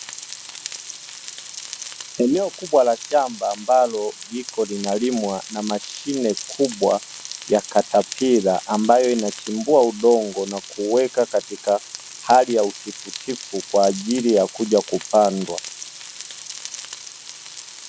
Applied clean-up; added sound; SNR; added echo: none; Frying (food); 14 dB; none.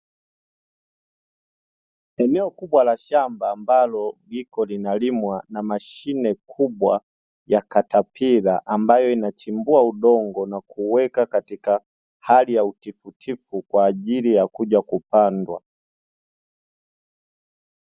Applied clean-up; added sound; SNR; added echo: none; none; none; none.